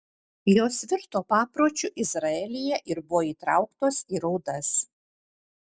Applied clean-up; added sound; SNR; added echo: none; none; none; none.